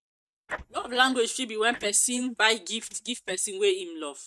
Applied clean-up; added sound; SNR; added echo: neural mask model DeepFilterNet 3.